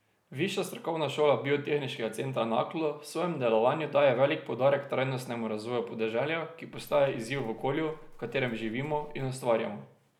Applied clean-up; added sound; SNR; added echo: none; Livestock, farm animals, working animals; 19 dB; none.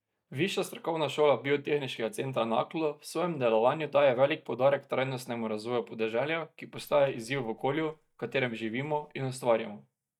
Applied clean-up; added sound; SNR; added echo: neural mask model DeepFilterNet 3.